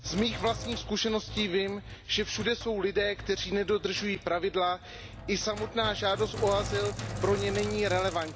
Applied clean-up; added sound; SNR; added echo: none; Sink (filling or washing); 9 dB; none.